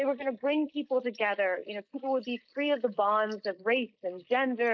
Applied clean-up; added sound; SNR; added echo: neural mask model Resemble Enhance denoiser.